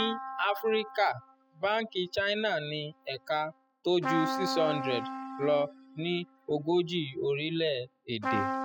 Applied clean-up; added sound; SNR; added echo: classical method spectral subtraction.